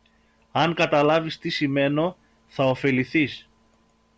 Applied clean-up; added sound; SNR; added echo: none; none; none; none.